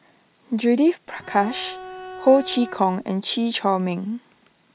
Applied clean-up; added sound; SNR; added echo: none; Bowed string instrument; 14 dB; none.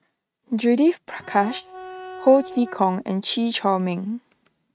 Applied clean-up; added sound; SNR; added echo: neural mask model RNNoise.